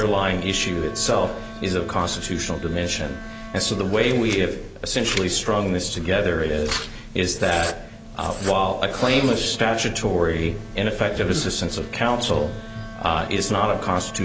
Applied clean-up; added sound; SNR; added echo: none; Writing + Wind instrument, woodwind instrument; 16 dB; none.